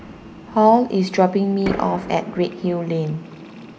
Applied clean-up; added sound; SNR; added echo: none; Fireworks; 15 dB; none.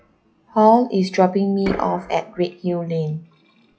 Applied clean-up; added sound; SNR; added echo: classical method log-MMSE.